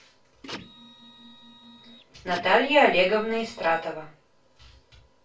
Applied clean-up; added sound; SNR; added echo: none; Printer; 18 dB; reverberation time 0.2 s.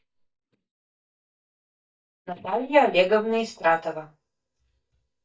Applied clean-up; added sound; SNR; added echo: neural mask model DeepFilterNet 3.